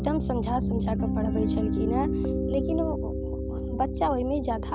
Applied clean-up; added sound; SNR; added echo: none; Piano; -2 dB; none.